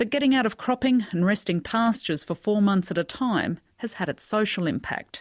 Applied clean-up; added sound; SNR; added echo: none; none; none; none.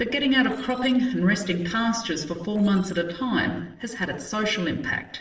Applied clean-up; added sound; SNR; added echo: neural separator model SepFormer DNS4.